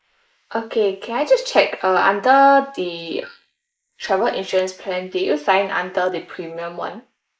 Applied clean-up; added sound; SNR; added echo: neural mask model Resemble Enhance denoiser.